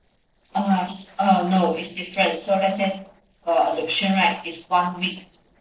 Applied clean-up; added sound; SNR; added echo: neural separator model SepFormer DNS4.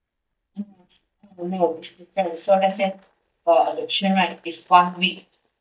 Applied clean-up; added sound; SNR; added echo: neural mask model DeepFilterNet 3.